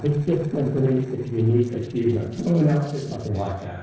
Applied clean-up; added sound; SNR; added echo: neural separator model SepFormer DNS4.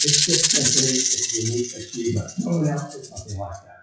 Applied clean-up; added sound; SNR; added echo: classical method WPE with log-MMSE.